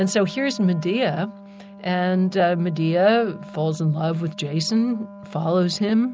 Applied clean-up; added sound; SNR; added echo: none; Wind instrument, woodwind instrument; 18 dB; none.